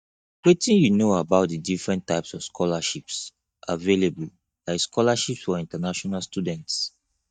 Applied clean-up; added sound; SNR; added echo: neural mask model DeepFilterNet 3.